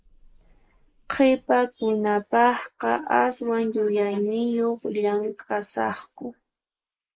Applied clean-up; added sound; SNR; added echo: neural mask model Resemble Enhance denoiser.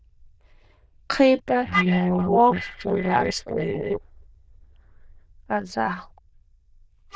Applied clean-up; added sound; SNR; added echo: neural diffusion model UNIVERSE++.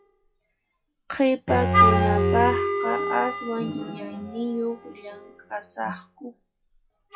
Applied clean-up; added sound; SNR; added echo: classical method log-MMSE.